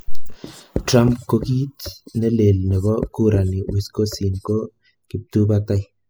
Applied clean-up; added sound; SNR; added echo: classical method spectral subtraction.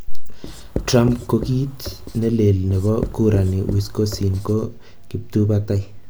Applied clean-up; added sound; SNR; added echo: none; Writing; 12 dB; none.